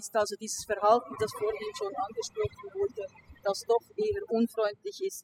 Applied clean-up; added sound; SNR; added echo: classical method spectral subtraction.